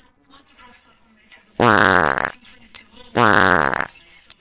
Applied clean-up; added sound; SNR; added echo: neural separator model SepFormer WHAMR!.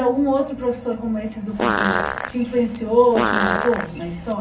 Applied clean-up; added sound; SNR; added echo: none; Fart; 2 dB; reverberation time 0.4 s.